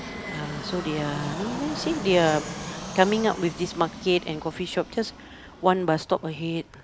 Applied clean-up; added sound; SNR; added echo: none; Fixed-wing aircraft, airplane; 10 dB; none.